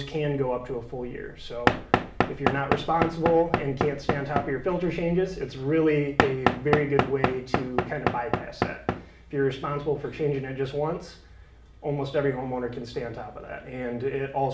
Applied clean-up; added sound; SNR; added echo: none; Knock / Wood; 0 dB; reverberation time 0.4 s.